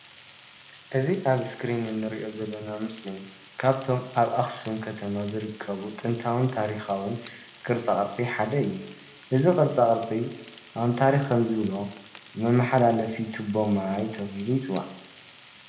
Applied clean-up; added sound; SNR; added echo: none; Frying (food); 17 dB; reverberation time 0.7 s.